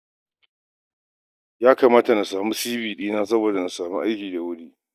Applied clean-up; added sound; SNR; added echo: neural mask model DeepFilterNet 3.